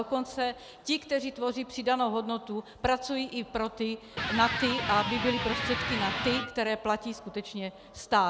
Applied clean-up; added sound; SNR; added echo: none; Electric guitar; 3 dB; none.